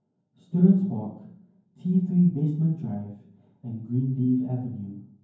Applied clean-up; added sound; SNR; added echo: none; none; none; reverberation time 0.9 s.